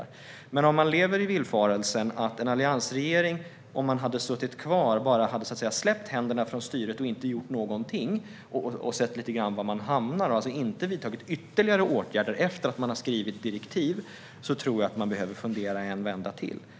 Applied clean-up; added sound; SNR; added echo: none; none; none; none.